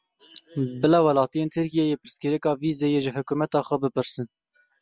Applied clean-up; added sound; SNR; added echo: none; none; none; none.